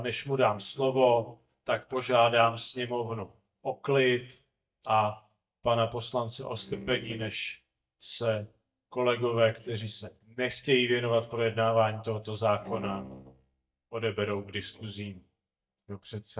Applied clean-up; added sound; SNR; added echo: neural mask model DeepFilterNet 3.